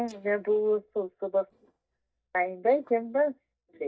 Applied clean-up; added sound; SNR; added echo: neural mask model DeepFilterNet 3.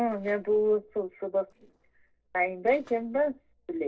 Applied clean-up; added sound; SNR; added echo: neural separator model SepFormer DNS4.